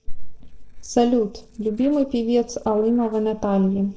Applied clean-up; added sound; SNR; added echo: neural separator model SepFormer DNS4.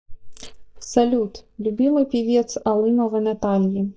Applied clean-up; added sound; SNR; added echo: neural mask model DeepFilterNet 3.